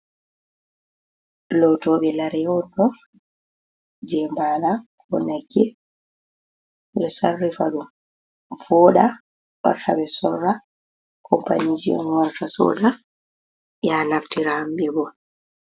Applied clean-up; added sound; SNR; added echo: none; none; none; none.